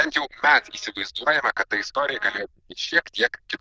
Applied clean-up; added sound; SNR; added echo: neural diffusion model UNIVERSE++.